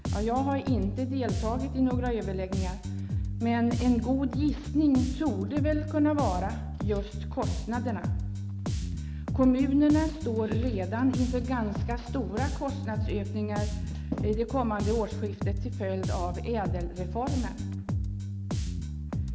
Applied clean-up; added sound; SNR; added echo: none; Bass guitar; 2 dB; none.